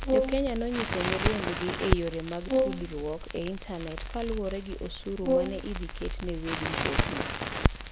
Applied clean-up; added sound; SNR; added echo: none; Brass instrument + Crackle; -3 dB; none.